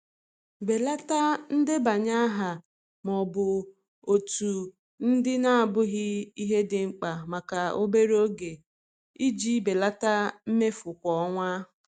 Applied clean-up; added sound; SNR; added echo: none; none; none; none.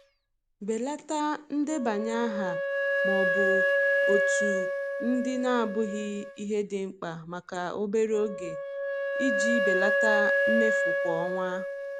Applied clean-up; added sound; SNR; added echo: none; Wind instrument, woodwind instrument; -2 dB; none.